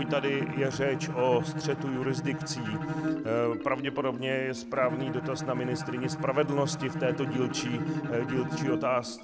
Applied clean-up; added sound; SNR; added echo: none; Marimba, xylophone + Bowed string instrument; 3 dB; none.